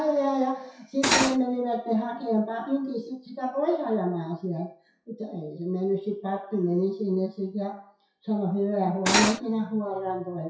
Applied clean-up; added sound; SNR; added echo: classical method WPE with log-MMSE.